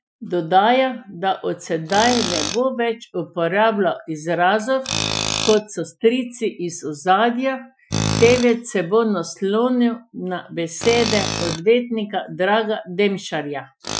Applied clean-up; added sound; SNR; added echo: classical method Wiener filter.